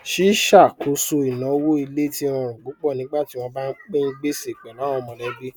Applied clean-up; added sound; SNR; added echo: none; none; none; none.